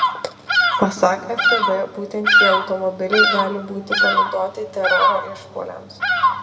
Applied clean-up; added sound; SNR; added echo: none; Bird vocalization, bird call, bird song; -4 dB; reverberation time 1.3 s.